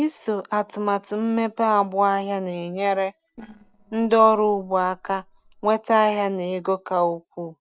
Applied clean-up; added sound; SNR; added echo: neural separator model SepFormer DNS4.